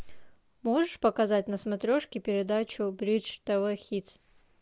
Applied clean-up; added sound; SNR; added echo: none; none; none; none.